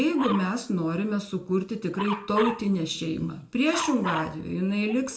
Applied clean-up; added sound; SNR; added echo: none; Dog; 11 dB; reverberation time 0.3 s.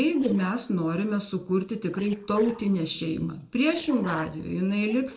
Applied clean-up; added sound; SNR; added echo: neural separator model SepFormer DNS4.